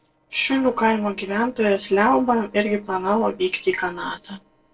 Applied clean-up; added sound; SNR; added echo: neural separator model SepFormer DNS4.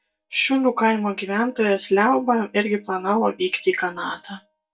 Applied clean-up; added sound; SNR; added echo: neural mask model DeepFilterNet 3.